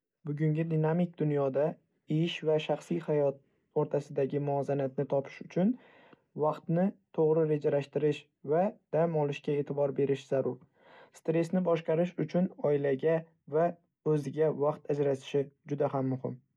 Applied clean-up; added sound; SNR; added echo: none; none; none; none.